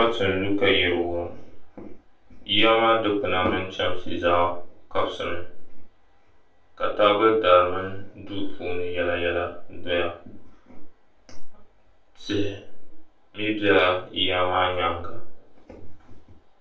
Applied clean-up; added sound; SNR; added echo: none; none; none; reverberation time 0.3 s.